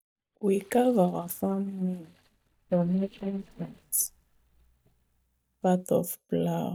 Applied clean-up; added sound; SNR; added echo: neural mask model DeepFilterNet 3.